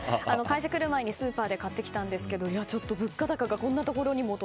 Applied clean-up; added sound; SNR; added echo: none; none; none; none.